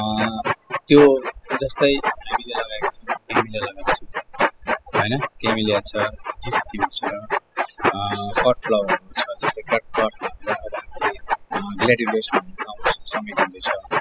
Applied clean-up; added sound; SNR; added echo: classical method spectral subtraction.